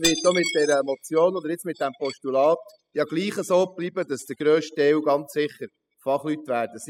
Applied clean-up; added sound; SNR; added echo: classical method spectral subtraction.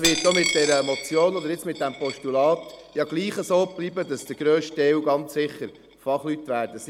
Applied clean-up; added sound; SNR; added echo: none; Coin (dropping); 10 dB; none.